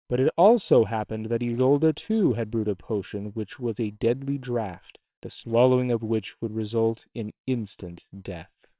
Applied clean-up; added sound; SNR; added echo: neural separator model SepFormer WHAMR!.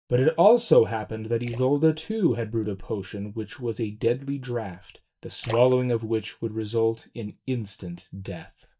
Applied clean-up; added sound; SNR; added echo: neural mask model DeepFilterNet 3.